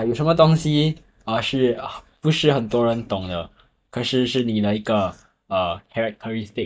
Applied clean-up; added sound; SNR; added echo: neural mask model DeepFilterNet 3.